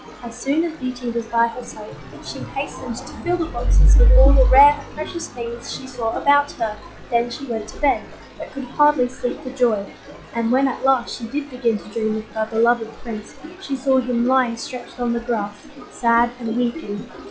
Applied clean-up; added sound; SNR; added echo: classical method log-MMSE.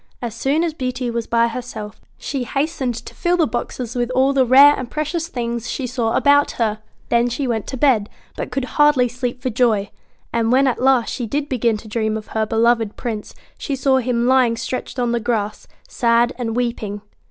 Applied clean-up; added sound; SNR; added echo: none; none; none; none.